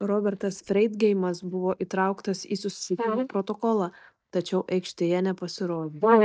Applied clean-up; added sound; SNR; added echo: neural mask model DeepFilterNet 3.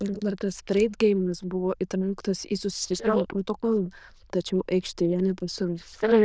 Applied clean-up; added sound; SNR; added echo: neural diffusion model UNIVERSE++.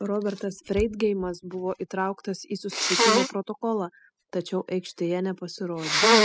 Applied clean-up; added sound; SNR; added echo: classical method spectral subtraction.